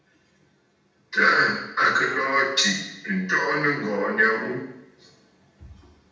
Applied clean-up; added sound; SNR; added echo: none; none; none; reverberation time 0.8 s.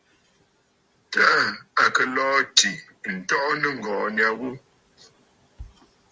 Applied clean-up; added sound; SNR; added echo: none; none; none; none.